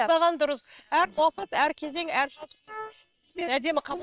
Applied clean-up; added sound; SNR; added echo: neural separator model SepFormer WHAM!.